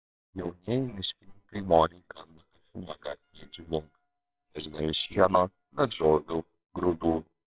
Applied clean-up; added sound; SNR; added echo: neural separator model SepFormer WHAMR!.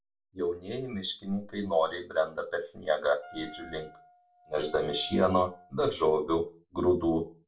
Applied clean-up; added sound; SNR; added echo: none; Wind instrument, woodwind instrument; 18 dB; reverberation time 0.2 s.